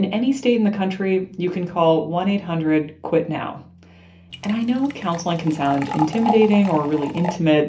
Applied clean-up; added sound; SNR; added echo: none; Liquid; 10 dB; reverberation time 0.3 s.